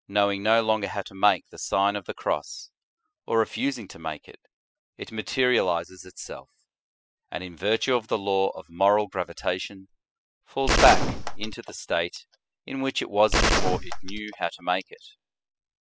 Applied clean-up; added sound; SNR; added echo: classical method spectral subtraction.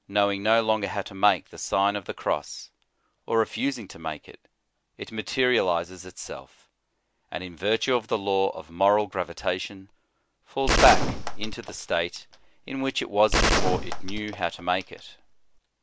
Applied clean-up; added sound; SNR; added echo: none; Gunshot, gunfire; -1 dB; none.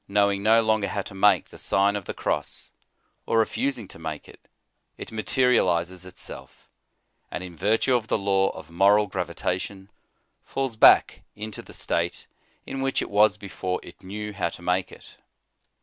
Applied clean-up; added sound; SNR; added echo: none; none; none; none.